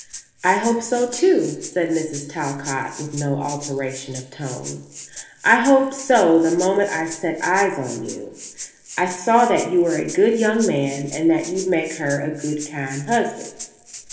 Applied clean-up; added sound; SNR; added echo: none; Rattle (instrument); 16 dB; reverberation time 1.0 s.